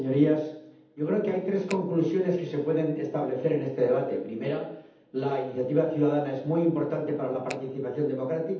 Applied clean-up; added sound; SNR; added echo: none; Finger snapping; 17 dB; reverberation time 0.8 s.